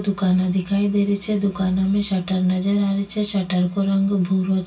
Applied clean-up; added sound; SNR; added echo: none; none; none; reverberation time 0.2 s.